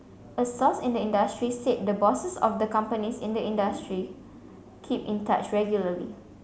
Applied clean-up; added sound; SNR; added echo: none; none; none; none.